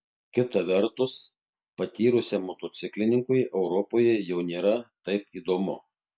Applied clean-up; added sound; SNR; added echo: none; none; none; none.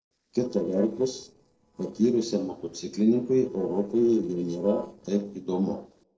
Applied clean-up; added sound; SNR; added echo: neural separator model SepFormer DNS4.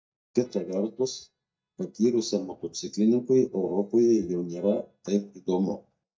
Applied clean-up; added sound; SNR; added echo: neural mask model DeepFilterNet 3.